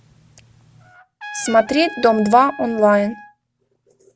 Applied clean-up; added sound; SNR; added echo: none; Trumpet; 17 dB; none.